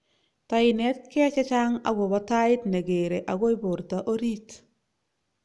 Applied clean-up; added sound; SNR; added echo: none; none; none; none.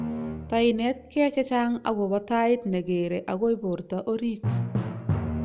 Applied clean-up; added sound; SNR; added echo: none; Drum; 7 dB; none.